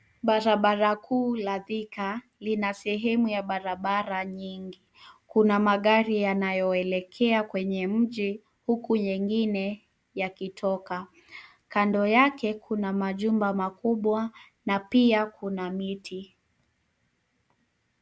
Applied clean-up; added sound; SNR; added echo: none; none; none; none.